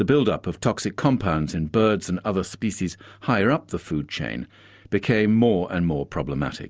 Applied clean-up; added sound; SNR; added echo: none; none; none; none.